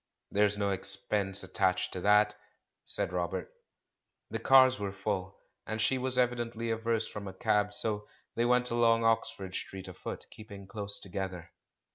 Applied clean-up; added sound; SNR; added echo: none; none; none; none.